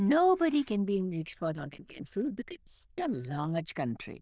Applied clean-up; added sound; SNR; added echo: neural diffusion model UNIVERSE++.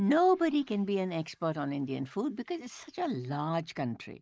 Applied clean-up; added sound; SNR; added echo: neural mask model Resemble Enhance denoiser.